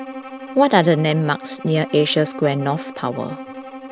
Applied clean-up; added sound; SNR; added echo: none; Bowed string instrument; 14 dB; none.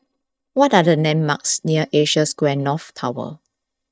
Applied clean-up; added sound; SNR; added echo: neural mask model DeepFilterNet 3.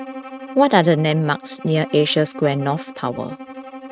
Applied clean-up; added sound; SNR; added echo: neural mask model RNNoise.